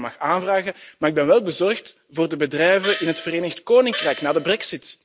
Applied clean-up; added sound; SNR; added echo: none; Gong; 11 dB; none.